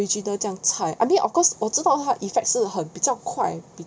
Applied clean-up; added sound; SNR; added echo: none; none; none; none.